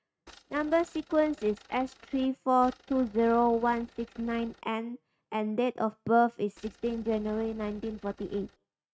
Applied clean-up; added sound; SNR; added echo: neural mask model RNNoise.